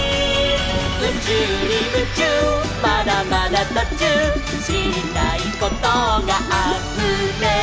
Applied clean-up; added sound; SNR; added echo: none; Liquid + Bowed string instrument; 11 dB; none.